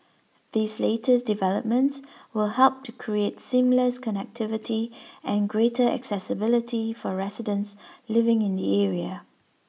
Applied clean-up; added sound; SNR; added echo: none; none; none; none.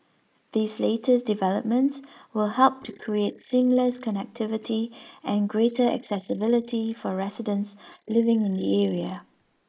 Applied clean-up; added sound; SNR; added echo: neural mask model Resemble Enhance denoiser.